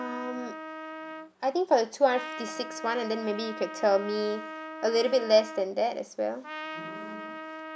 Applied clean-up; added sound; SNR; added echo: none; Trumpet; 11 dB; none.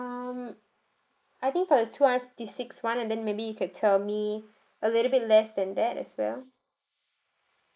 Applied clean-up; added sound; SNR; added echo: neural mask model Resemble Enhance denoiser.